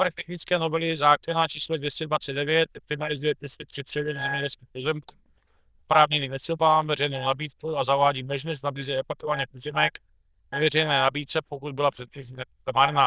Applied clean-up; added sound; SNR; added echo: neural diffusion model UNIVERSE++.